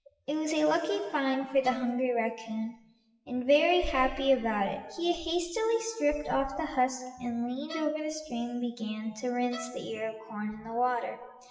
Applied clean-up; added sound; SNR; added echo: classical method WPE with log-MMSE.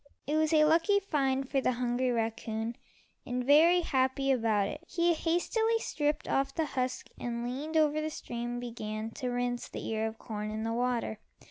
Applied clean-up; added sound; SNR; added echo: none; none; none; none.